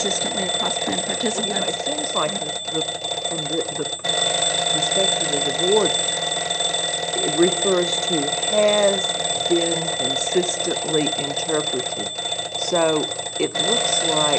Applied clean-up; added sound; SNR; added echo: none; Alarm / Bell; -3 dB; none.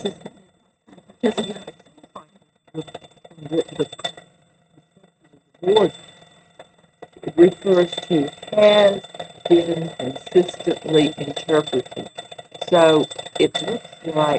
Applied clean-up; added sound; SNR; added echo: neural mask model RNNoise.